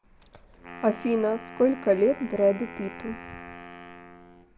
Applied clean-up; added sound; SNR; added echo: none; Wind instrument, woodwind instrument; 16 dB; none.